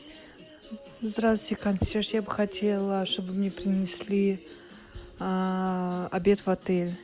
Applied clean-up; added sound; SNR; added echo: none; none; none; none.